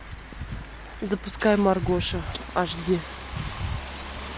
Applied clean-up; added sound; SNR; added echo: none; none; none; none.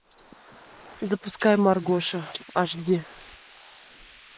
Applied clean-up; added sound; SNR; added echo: neural mask model Resemble Enhance denoiser.